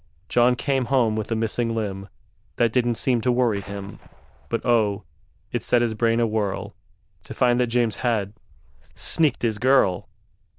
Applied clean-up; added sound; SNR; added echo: neural diffusion model UNIVERSE++.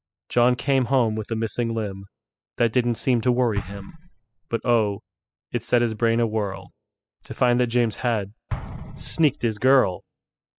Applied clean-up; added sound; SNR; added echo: classical method spectral subtraction.